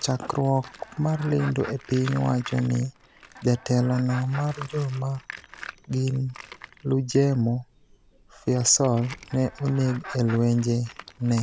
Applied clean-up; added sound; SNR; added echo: none; Chicken, rooster + Tools; 18 dB; none.